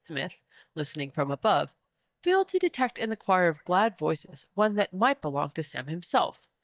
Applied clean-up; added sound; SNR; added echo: neural mask model DeepFilterNet 3.